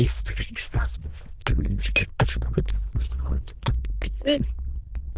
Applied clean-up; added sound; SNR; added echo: neural diffusion model UNIVERSE++.